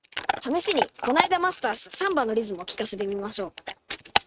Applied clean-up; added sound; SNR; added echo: neural mask model RNNoise.